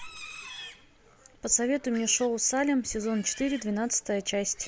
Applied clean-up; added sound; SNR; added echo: none; Livestock, farm animals, working animals; 19 dB; none.